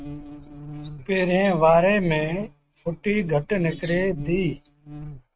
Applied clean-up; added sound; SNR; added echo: neural mask model RNNoise.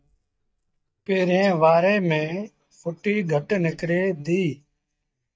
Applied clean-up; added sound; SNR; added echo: neural mask model DeepFilterNet 3.